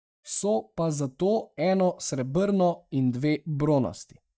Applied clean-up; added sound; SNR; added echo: neural mask model DeepFilterNet 3.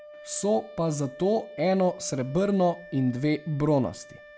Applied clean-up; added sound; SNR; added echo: none; Wind instrument, woodwind instrument; 18 dB; none.